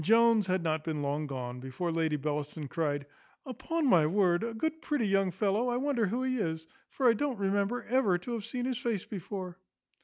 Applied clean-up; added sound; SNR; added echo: none; none; none; none.